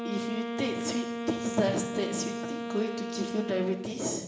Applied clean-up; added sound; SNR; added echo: none; Wind instrument, woodwind instrument; 3 dB; reverberation time 1.2 s.